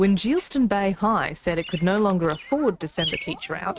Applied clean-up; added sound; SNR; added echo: neural mask model RNNoise.